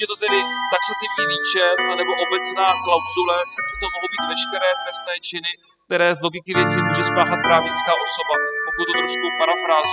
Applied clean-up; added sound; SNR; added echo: classical method spectral subtraction.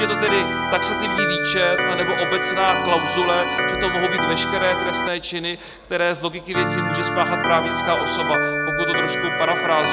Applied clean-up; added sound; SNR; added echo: none; Organ; -1 dB; none.